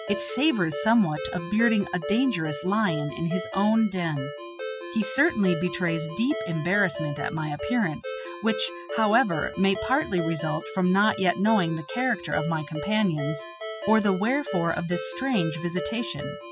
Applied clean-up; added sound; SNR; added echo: classical method Wiener filter.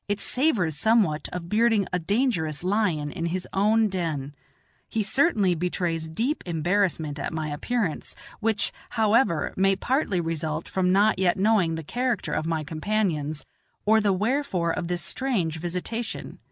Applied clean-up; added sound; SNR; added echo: none; none; none; none.